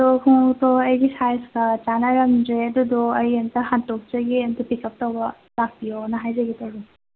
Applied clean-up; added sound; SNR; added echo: none; none; none; none.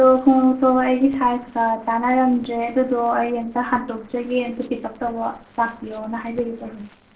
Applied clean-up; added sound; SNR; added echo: neural separator model SepFormer DNS4.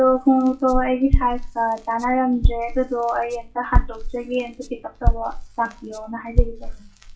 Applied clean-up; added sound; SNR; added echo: classical method WPE with log-MMSE.